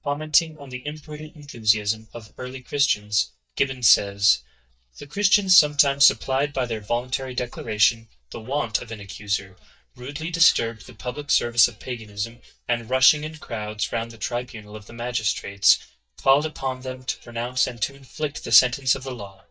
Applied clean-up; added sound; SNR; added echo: neural mask model DeepFilterNet 3.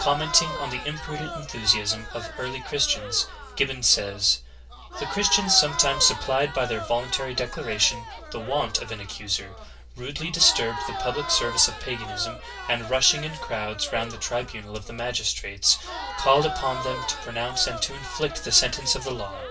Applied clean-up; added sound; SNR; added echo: none; Crowd; 9 dB; reverberation time 0.1 s.